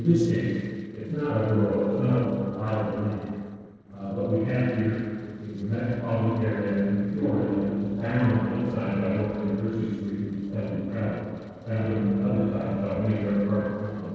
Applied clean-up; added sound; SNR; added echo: neural separator model SepFormer DNS4.